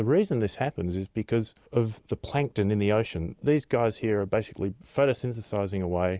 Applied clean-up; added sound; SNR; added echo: none; none; none; none.